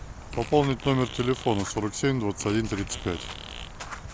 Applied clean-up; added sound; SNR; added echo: none; Fart; 17 dB; none.